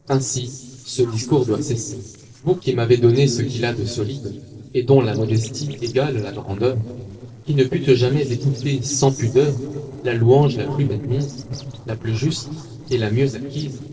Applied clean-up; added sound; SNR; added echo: neural separator model SepFormer DNS4.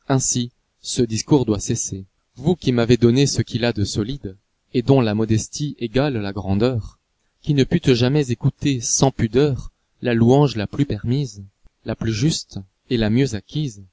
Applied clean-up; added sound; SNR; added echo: none; none; none; none.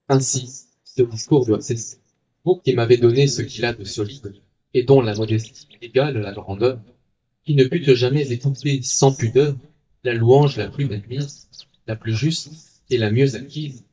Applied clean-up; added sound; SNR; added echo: neural mask model DeepFilterNet 3.